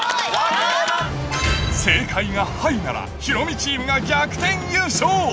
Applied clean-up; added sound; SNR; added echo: none; Drum / Drum kit; 17 dB; none.